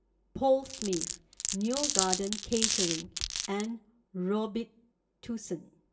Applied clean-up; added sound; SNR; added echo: none; Glass; 0 dB; reverberation time 0.2 s.